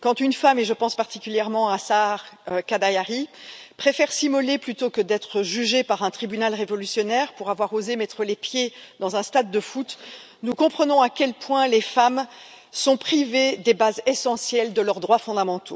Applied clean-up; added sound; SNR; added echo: none; none; none; none.